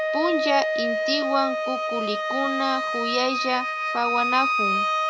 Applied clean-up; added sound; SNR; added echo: none; Wind instrument, woodwind instrument; -2 dB; none.